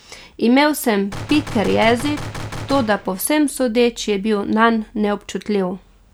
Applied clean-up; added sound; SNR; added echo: none; Gunshot, gunfire; 11 dB; none.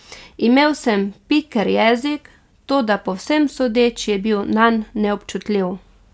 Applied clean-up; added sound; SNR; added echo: none; none; none; none.